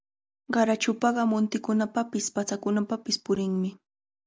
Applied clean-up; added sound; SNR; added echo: none; none; none; none.